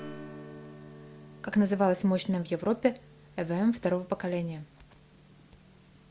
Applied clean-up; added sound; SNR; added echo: none; Strum; 19 dB; none.